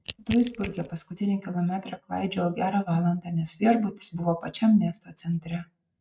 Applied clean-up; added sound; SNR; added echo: neural mask model RNNoise.